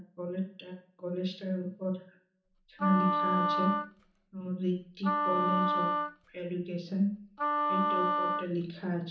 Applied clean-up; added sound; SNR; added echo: none; Wind instrument, woodwind instrument; -2 dB; reverberation time 1.2 s.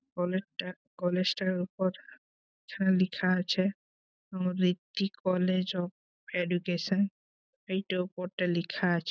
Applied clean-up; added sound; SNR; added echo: none; none; none; none.